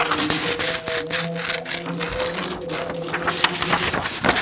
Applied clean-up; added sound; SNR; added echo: none; Tearing; -5 dB; reverberation time 1.0 s.